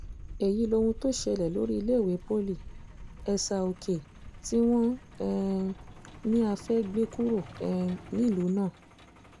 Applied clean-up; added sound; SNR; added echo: none; Truck; 16 dB; none.